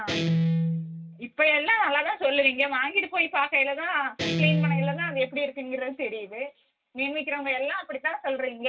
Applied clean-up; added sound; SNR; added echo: none; Guitar; 3 dB; reverberation time 0.1 s.